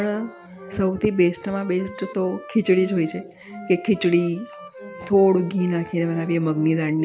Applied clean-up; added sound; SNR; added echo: none; Wind instrument, woodwind instrument; 19 dB; none.